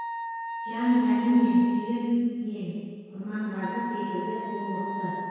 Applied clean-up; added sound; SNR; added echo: none; Wind instrument, woodwind instrument; 9 dB; reverberation time 2.0 s.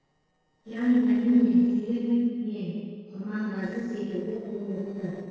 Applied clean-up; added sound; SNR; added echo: neural separator model SepFormer DNS4.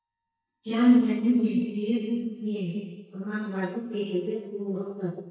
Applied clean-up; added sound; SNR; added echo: neural mask model DeepFilterNet 3.